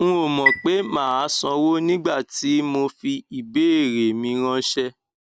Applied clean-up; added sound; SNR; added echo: none; Chime; 6 dB; none.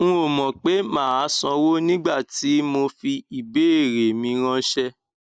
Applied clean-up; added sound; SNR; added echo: neural mask model Resemble Enhance denoiser.